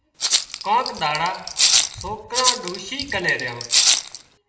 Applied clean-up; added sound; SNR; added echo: none; Rattle (instrument); -4 dB; reverberation time 0.7 s.